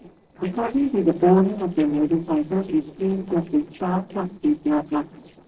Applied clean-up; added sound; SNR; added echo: neural separator model SepFormer DNS4.